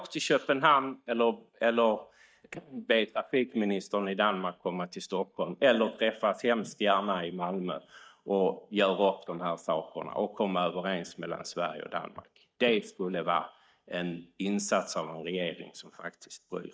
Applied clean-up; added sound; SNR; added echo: neural mask model DeepFilterNet 3.